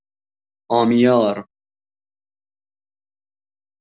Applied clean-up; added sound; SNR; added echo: none; none; none; none.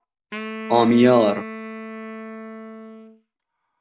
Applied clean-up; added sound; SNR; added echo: none; Wind instrument, woodwind instrument; 12 dB; none.